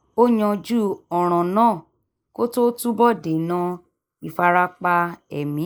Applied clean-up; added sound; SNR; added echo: neural mask model Resemble Enhance denoiser.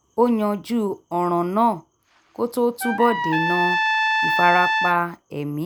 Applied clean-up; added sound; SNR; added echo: none; Trumpet; 1 dB; none.